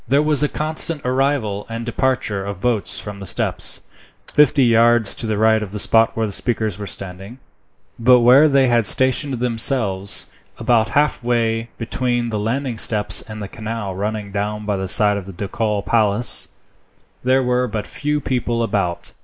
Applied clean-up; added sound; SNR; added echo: neural mask model Resemble Enhance denoiser.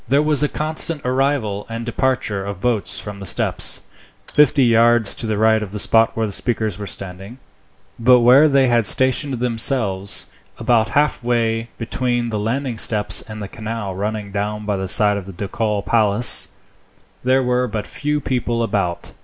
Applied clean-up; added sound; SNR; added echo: none; Shatter; 15 dB; none.